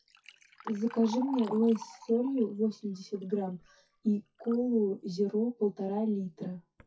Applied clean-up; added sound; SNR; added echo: classical method WPE with log-MMSE.